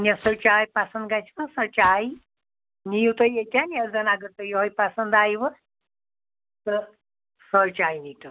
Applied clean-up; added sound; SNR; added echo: none; Walk, footsteps; 17 dB; none.